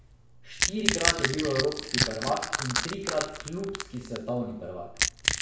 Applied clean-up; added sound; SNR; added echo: none; Crack / Crushing; -2 dB; reverberation time 0.6 s.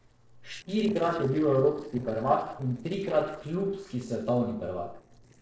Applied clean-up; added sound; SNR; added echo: neural separator model SepFormer DNS4.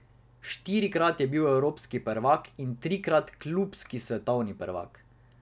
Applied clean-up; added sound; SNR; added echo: none; none; none; none.